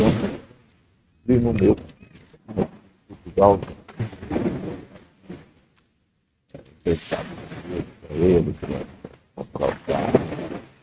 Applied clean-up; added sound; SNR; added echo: neural mask model RNNoise.